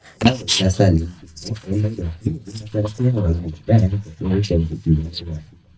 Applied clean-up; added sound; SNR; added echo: neural mask model DeepFilterNet 3.